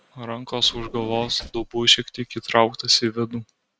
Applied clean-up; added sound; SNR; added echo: neural mask model RNNoise.